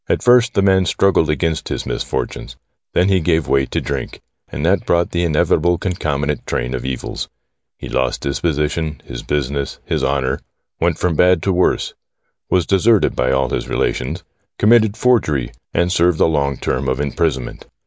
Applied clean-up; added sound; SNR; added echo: none; none; none; none.